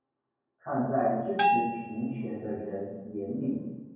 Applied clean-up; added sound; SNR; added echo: none; Bell; -1 dB; reverberation time 1.3 s.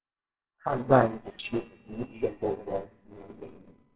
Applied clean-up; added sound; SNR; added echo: neural separator model SepFormer WHAMR!.